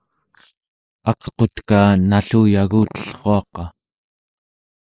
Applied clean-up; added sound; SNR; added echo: neural mask model Resemble Enhance denoiser.